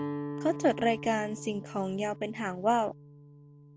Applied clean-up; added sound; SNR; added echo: none; Guitar; 10 dB; none.